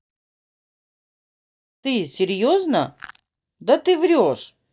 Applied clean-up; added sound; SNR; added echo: neural mask model DeepFilterNet 3.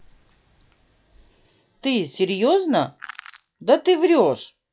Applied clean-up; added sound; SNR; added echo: classical method log-MMSE.